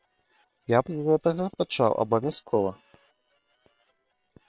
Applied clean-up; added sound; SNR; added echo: neural separator model SepFormer WHAM!.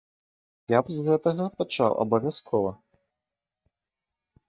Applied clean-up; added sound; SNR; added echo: neural mask model DeepFilterNet 3.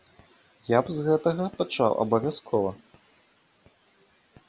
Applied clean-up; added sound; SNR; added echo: none; none; none; none.